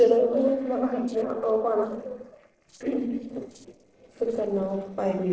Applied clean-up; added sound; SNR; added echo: neural separator model SepFormer DNS4.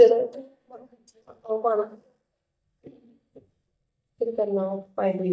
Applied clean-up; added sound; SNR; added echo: neural mask model DeepFilterNet 3.